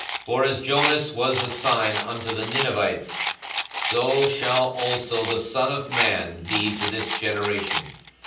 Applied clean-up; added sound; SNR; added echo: none; Rattle; 5 dB; reverberation time 0.6 s.